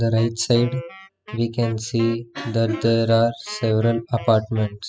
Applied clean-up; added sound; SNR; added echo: classical method spectral subtraction.